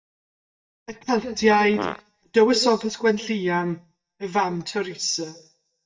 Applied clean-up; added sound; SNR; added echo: neural mask model DeepFilterNet 3.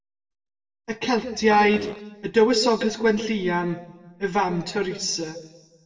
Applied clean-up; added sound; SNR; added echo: neural separator model SepFormer DNS4.